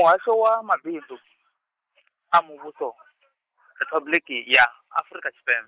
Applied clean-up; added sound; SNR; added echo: neural mask model Resemble Enhance denoiser.